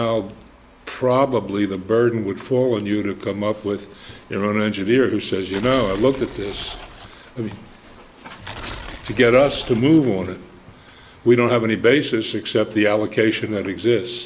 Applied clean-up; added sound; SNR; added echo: none; Tearing; 15 dB; none.